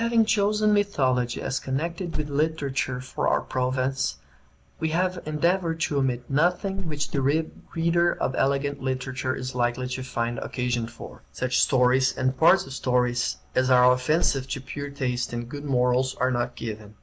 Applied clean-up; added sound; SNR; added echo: none; Cricket; 9 dB; none.